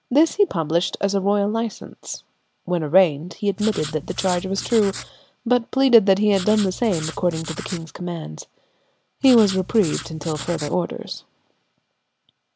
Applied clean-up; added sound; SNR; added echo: none; Writing; 13 dB; none.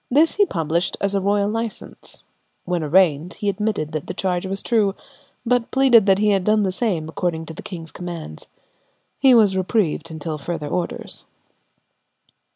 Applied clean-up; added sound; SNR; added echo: none; none; none; none.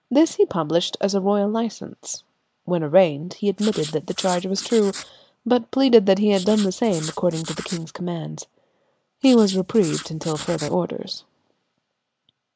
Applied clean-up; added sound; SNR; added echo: neural mask model Resemble Enhance denoiser.